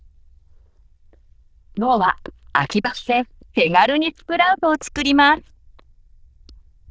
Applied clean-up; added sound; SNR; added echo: neural diffusion model UNIVERSE++.